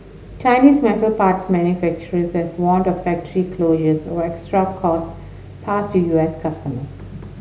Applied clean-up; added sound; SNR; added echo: none; none; none; none.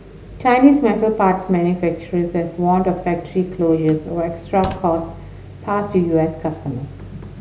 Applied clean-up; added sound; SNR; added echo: none; Slam; 17 dB; none.